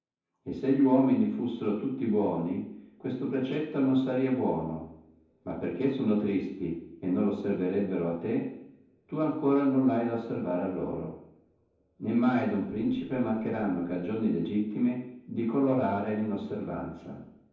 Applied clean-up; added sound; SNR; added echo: none; none; none; reverberation time 0.9 s.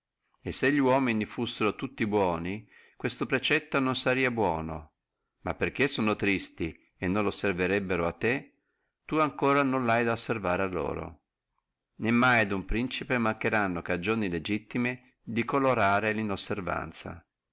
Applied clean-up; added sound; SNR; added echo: none; none; none; none.